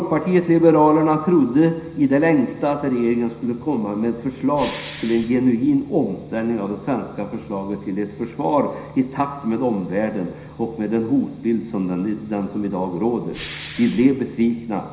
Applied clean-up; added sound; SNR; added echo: none; Respiratory sounds; 16 dB; reverberation time 0.9 s.